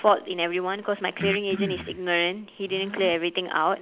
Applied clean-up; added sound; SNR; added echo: none; Breathing; 11 dB; none.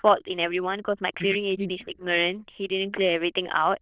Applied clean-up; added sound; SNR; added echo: neural diffusion model UNIVERSE++.